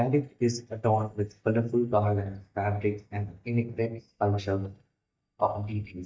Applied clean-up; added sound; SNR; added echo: neural mask model DeepFilterNet 3.